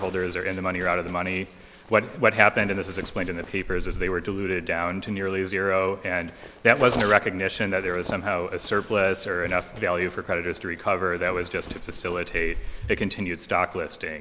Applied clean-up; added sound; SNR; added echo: none; Zipper (clothing); 13 dB; none.